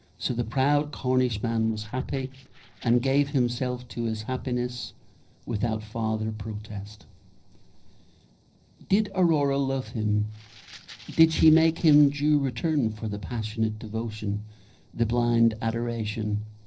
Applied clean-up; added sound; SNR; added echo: neural separator model SepFormer DNS4.